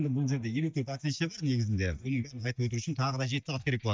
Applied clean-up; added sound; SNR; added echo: neural mask model DeepFilterNet 3.